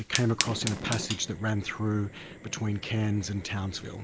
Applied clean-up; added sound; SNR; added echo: none; Fire; 8 dB; none.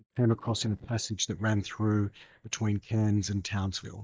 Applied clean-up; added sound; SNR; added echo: neural mask model DeepFilterNet 3.